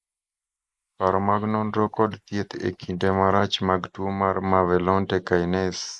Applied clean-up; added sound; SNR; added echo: neural mask model Resemble Enhance denoiser.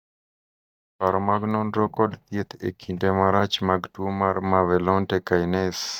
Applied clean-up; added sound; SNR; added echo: neural mask model DeepFilterNet 3.